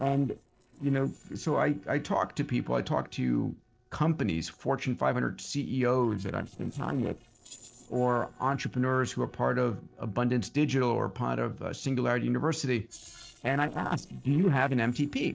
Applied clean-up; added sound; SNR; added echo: neural separator model SepFormer DNS4.